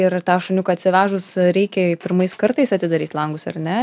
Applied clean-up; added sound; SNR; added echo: none; none; none; none.